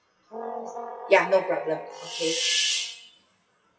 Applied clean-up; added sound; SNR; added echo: classical method WPE with log-MMSE.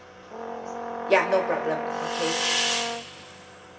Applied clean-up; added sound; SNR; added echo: none; Brass instrument; 4 dB; reverberation time 2.2 s.